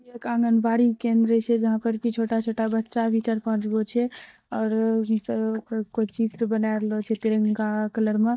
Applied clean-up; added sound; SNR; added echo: neural mask model DeepFilterNet 3.